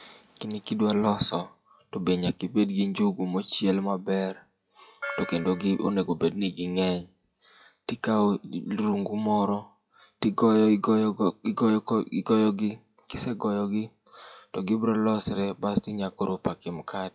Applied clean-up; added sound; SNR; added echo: classical method WPE with log-MMSE.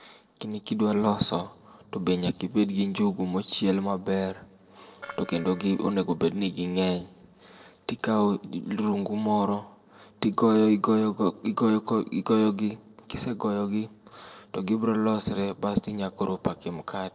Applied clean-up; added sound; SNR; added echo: neural separator model SepFormer DNS4.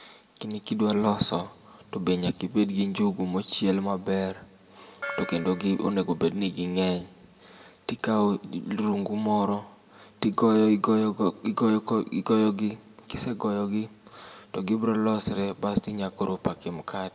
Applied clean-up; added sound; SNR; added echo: none; Gong; 16 dB; reverberation time 1.8 s.